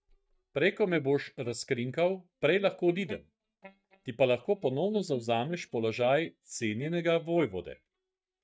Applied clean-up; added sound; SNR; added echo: neural mask model DeepFilterNet 3.